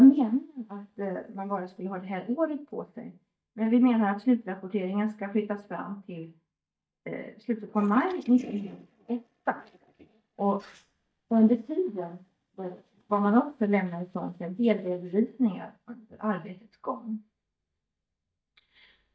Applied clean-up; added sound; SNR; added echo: neural mask model DeepFilterNet 3.